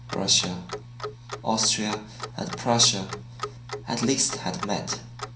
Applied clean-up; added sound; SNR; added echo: none; Clock; 11 dB; reverberation time 0.6 s.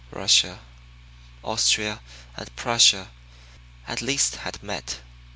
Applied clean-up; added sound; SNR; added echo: none; none; none; none.